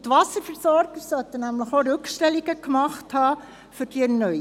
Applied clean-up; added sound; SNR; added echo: none; none; none; none.